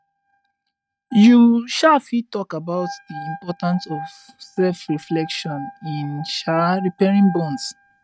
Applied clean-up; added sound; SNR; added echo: neural mask model RNNoise.